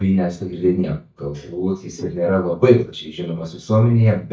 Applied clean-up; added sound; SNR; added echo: neural mask model DeepFilterNet 3.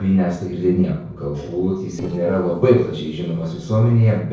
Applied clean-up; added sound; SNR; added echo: neural separator model SepFormer DNS4.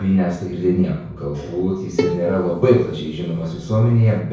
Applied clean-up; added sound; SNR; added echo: none; Bowed string instrument; 10 dB; reverberation time 0.6 s.